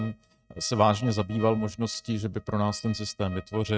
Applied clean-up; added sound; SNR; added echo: neural mask model RNNoise.